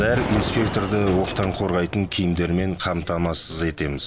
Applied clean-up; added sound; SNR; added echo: none; Gunshot, gunfire; 8 dB; none.